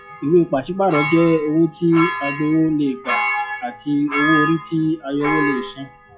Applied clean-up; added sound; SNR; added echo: classical method log-MMSE.